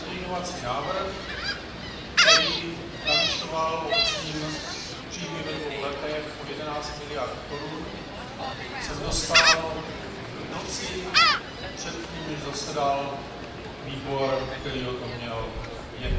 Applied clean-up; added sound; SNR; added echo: none; Gull, seagull; -4 dB; reverberation time 0.9 s.